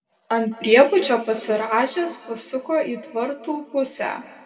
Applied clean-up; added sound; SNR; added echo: none; none; none; reverberation time 1.8 s.